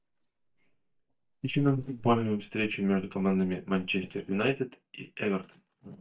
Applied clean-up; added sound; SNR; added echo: neural mask model DeepFilterNet 3.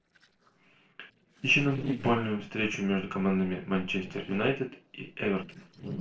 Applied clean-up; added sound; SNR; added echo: neural separator model SepFormer DNS4.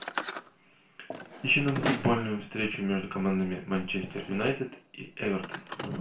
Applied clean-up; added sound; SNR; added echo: none; Drawer open or close; 8 dB; reverberation time 0.3 s.